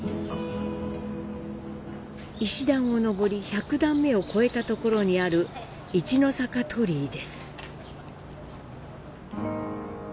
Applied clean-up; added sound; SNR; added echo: none; none; none; none.